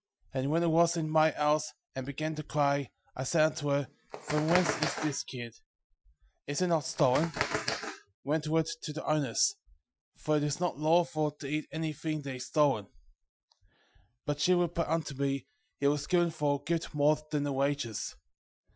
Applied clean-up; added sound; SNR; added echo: classical method Wiener filter.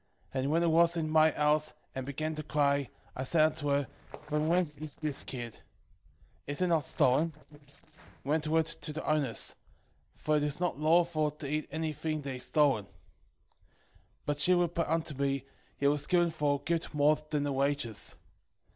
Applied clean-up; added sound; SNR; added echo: neural separator model SepFormer DNS4.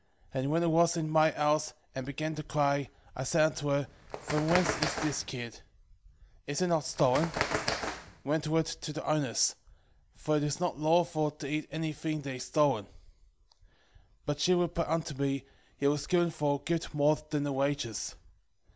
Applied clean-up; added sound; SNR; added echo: none; Bird; 5 dB; none.